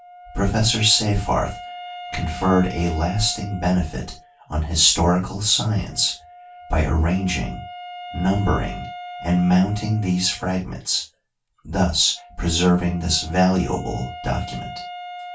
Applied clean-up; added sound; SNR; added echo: none; Wind instrument, woodwind instrument; 16 dB; reverberation time 0.2 s.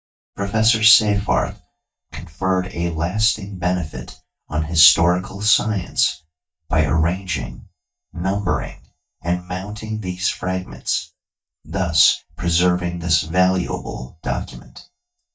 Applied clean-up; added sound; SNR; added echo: neural mask model DeepFilterNet 3.